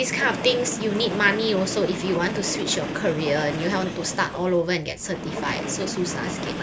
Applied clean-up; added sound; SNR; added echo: none; Train; 6 dB; none.